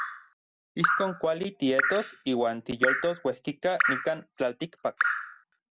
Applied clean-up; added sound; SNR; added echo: none; Drip; 1 dB; none.